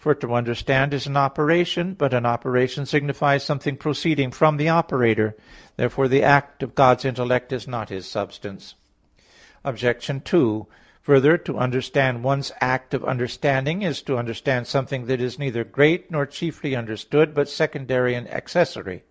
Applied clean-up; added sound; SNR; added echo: none; none; none; none.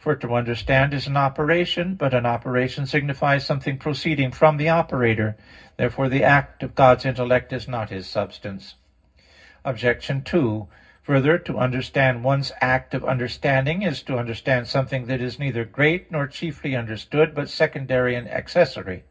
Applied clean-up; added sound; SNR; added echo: none; none; none; reverberation time 0.4 s.